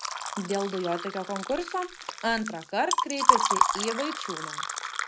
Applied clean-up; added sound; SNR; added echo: none; Liquid; -3 dB; none.